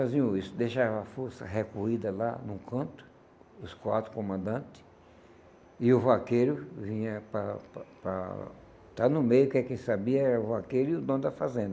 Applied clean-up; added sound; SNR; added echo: none; none; none; none.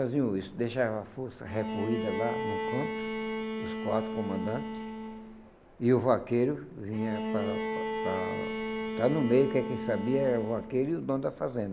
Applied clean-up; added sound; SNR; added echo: none; Bowed string instrument; 5 dB; none.